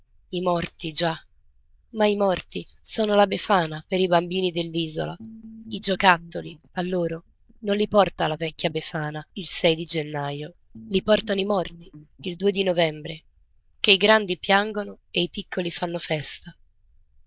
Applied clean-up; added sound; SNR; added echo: neural diffusion model UNIVERSE++.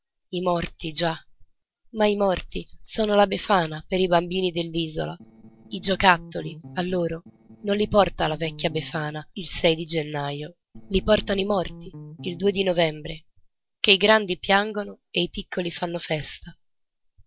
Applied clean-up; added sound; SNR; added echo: neural separator model SepFormer DNS4.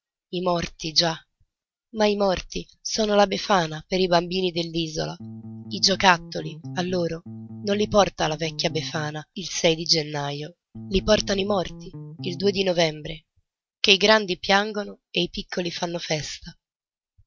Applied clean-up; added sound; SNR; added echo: neural mask model RNNoise.